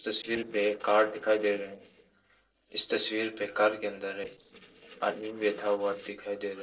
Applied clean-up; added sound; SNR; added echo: neural separator model SepFormer DNS4.